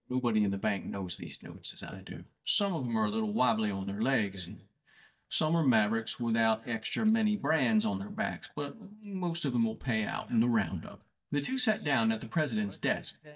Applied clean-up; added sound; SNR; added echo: neural mask model DeepFilterNet 3.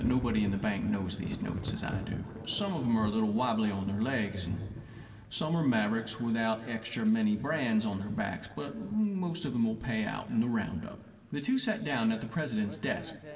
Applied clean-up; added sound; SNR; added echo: none; Thunder / Rain; 13 dB; reverberation time 1.8 s.